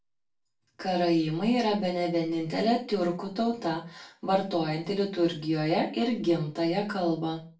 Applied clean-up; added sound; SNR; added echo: none; none; none; reverberation time 0.3 s.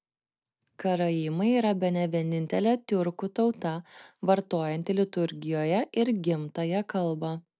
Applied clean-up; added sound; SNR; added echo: none; none; none; none.